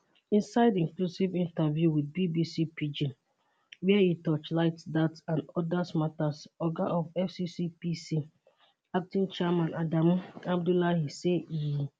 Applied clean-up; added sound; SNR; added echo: none; none; none; none.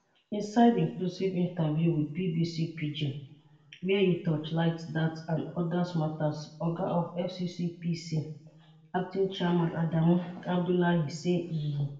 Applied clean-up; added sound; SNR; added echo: none; none; none; reverberation time 0.6 s.